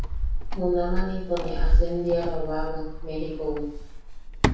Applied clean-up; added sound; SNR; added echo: none; Keys jangling; -5 dB; reverberation time 0.7 s.